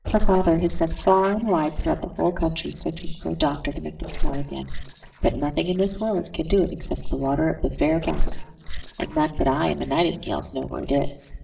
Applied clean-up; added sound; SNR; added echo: neural separator model SepFormer DNS4.